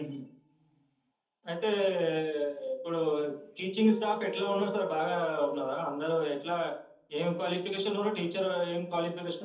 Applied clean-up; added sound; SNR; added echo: none; Wind instrument, woodwind instrument; 10 dB; reverberation time 0.7 s.